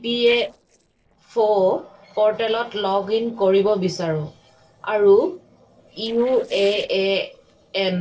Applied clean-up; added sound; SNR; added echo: neural separator model SepFormer DNS4.